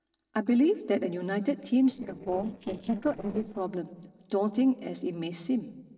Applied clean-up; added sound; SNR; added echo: neural separator model SepFormer DNS4.